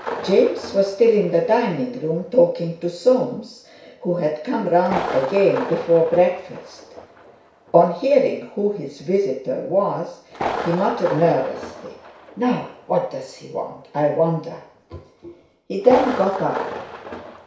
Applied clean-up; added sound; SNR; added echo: none; Thunder; 12 dB; reverberation time 0.6 s.